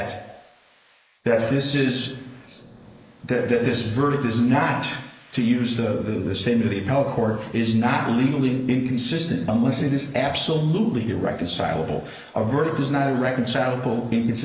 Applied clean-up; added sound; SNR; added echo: neural mask model Resemble Enhance denoiser.